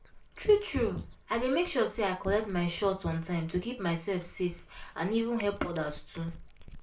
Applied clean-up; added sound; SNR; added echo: none; Cat; 16 dB; reverberation time 0.3 s.